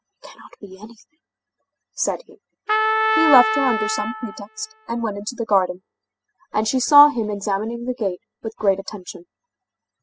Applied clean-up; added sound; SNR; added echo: classical method spectral subtraction.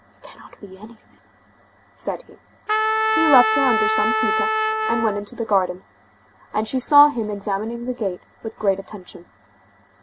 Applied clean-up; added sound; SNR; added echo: none; Trumpet; -2 dB; none.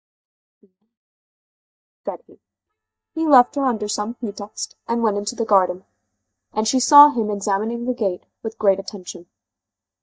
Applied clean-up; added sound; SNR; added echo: neural mask model DeepFilterNet 3.